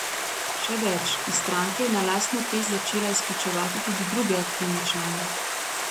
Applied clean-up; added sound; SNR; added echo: none; Stream; 1 dB; none.